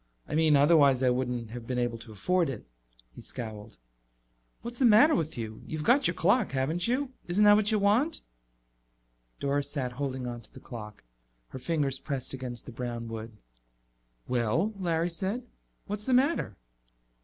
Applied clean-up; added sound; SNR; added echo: none; none; none; none.